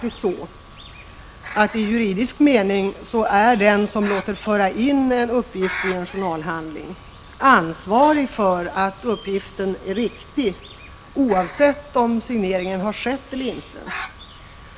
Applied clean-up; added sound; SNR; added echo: none; Bird; 18 dB; none.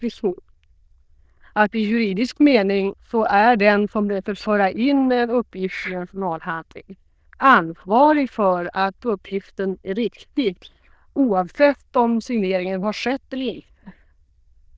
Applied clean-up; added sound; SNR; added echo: neural diffusion model UNIVERSE++.